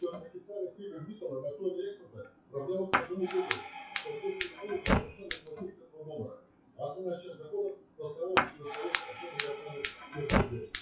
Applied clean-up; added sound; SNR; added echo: classical method WPE with log-MMSE.